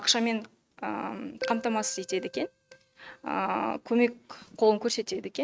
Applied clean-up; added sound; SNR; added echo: neural mask model RNNoise.